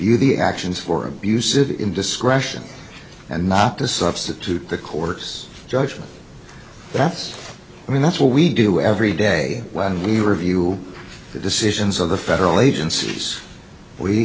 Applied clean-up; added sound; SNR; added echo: none; none; none; none.